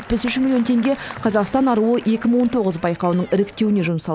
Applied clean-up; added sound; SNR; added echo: none; none; none; none.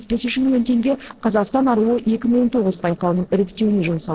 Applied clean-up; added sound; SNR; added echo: neural separator model SepFormer DNS4.